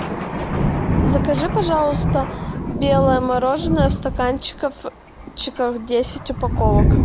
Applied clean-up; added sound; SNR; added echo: none; Thunder; -1 dB; none.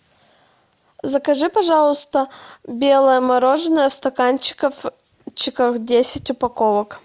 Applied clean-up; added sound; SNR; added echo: none; none; none; none.